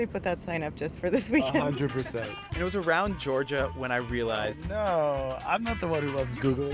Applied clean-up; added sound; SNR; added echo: none; none; none; none.